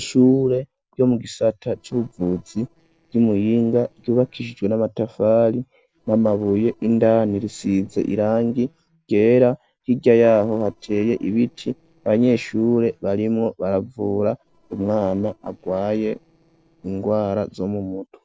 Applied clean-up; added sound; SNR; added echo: neural separator model SepFormer DNS4.